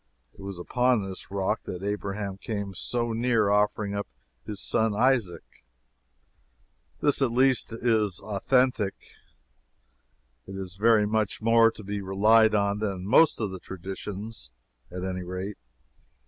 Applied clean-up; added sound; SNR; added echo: none; none; none; none.